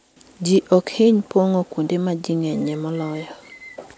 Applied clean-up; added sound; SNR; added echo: none; none; none; none.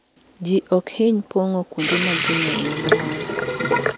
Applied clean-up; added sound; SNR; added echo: none; Sink (filling or washing) / Water tap, faucet; -3 dB; none.